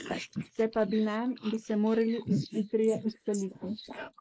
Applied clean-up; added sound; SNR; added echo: neural mask model Resemble Enhance denoiser.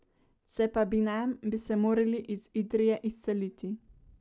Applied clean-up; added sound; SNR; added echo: none; none; none; none.